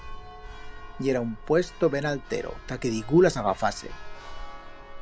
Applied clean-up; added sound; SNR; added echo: none; Church bell; 12 dB; none.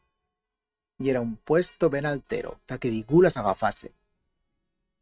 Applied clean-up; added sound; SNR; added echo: neural mask model RNNoise.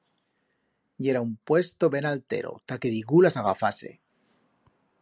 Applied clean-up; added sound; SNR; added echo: none; none; none; none.